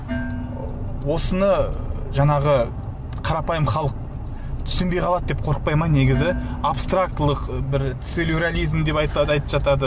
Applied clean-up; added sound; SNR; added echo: none; Dishes, pots, and pans; 18 dB; none.